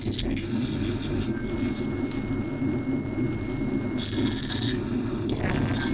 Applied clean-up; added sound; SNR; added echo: neural separator model SepFormer DNS4.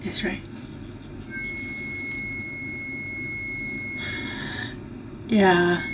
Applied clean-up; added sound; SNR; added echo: none; Wind instrument, woodwind instrument; 8 dB; reverberation time 0.2 s.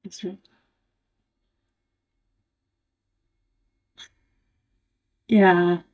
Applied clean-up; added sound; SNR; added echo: neural mask model DeepFilterNet 3.